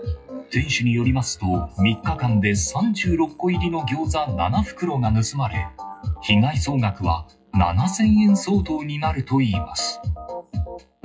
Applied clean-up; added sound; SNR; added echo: classical method WPE with log-MMSE.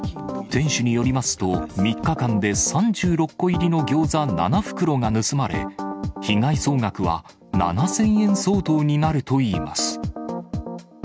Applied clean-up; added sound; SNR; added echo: none; none; none; none.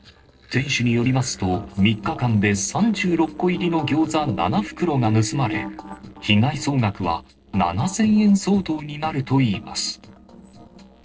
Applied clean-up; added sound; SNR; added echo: neural separator model SepFormer DNS4.